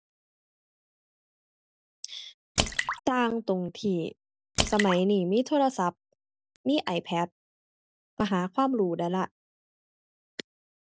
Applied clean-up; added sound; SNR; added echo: none; Drip / Splash, splatter; 5 dB; none.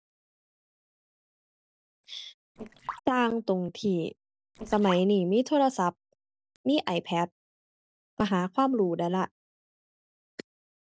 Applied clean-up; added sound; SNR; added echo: neural separator model SepFormer DNS4.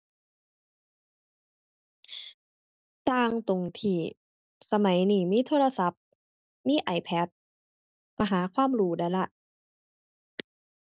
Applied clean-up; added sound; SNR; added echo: none; none; none; none.